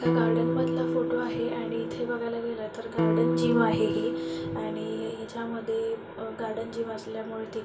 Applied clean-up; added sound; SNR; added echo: none; Electric guitar; -3 dB; reverberation time 0.2 s.